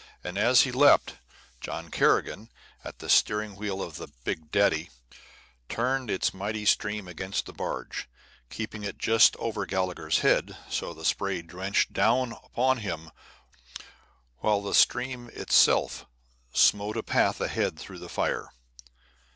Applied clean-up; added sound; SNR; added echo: none; none; none; none.